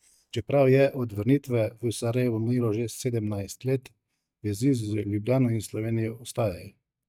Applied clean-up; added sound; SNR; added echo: neural mask model DeepFilterNet 3.